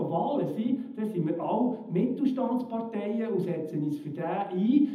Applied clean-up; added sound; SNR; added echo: none; none; none; reverberation time 0.8 s.